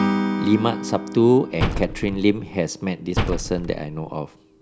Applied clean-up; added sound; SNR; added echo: none; Acoustic guitar / Strum + Slam; 4 dB; none.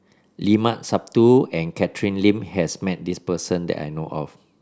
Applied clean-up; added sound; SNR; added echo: none; none; none; none.